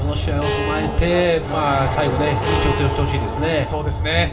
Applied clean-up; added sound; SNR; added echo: none; Bowed string instrument; 11 dB; reverberation time 0.4 s.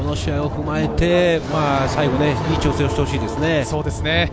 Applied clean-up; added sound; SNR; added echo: none; none; none; none.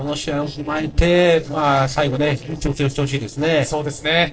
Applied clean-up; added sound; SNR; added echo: neural separator model SepFormer DNS4.